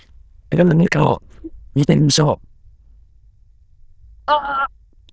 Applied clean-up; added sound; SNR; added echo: neural diffusion model UNIVERSE++.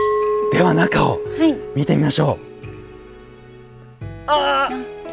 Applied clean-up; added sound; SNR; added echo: none; Glass; 6 dB; none.